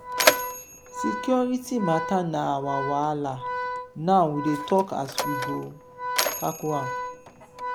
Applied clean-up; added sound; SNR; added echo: none; Mechanisms + Organ; 3 dB; none.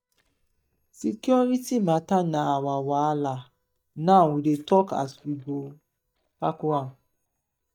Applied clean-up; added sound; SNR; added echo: neural mask model DeepFilterNet 3.